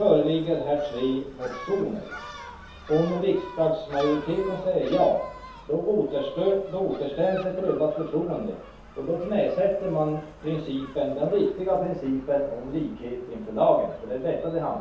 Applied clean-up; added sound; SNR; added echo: none; Gull, seagull; 18 dB; reverberation time 0.6 s.